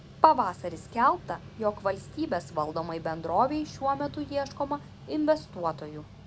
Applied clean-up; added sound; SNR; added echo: none; Mechanical fan; 17 dB; none.